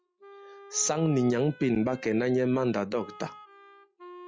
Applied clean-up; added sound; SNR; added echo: classical method log-MMSE.